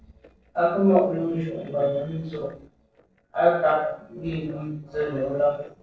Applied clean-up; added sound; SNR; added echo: neural separator model SepFormer DNS4.